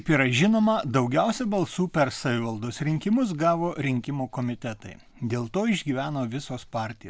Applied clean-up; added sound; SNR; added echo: none; none; none; none.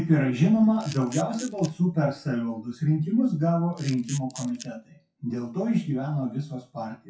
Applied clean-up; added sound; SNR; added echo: classical method WPE with log-MMSE.